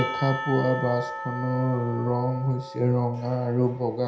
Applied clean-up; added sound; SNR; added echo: none; Church bell / Percussion; 9 dB; reverberation time 0.5 s.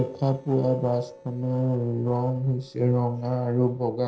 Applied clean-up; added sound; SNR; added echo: neural separator model SepFormer DNS4.